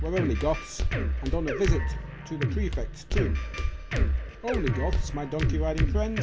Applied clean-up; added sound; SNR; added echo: none; Drum kit + Walk, footsteps; -5 dB; none.